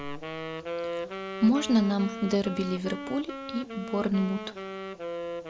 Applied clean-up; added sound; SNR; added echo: none; Wind instrument, woodwind instrument; 7 dB; none.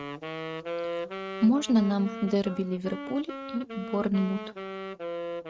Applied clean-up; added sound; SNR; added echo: neural mask model RNNoise.